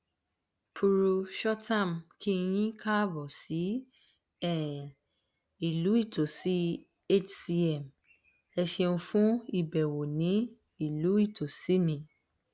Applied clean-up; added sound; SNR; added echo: none; none; none; none.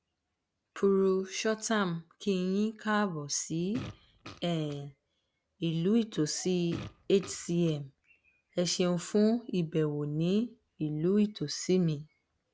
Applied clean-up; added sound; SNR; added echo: none; Fart; 15 dB; none.